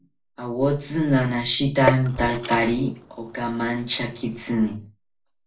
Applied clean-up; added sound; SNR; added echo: neural separator model SepFormer DNS4.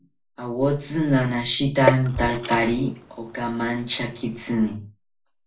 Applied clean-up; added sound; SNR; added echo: none; Water / Splash, splatter; 7 dB; reverberation time 0.2 s.